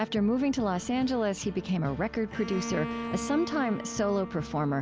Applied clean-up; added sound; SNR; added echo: none; Bowed string instrument; 11 dB; none.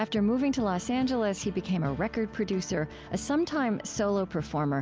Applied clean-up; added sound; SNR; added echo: none; none; none; none.